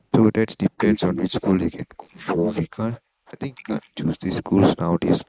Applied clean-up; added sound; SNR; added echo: neural mask model Resemble Enhance denoiser.